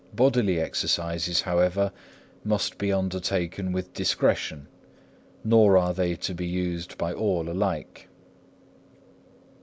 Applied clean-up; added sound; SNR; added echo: none; none; none; none.